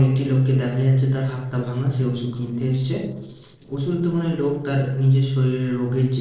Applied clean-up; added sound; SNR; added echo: neural separator model SepFormer DNS4.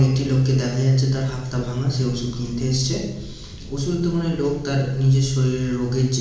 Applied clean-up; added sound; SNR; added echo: none; Wind; 17 dB; reverberation time 1.0 s.